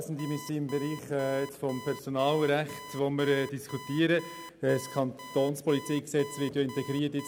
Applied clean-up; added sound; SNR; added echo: none; Alarm; 16 dB; none.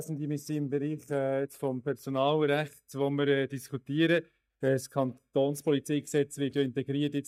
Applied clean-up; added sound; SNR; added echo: neural mask model DeepFilterNet 3.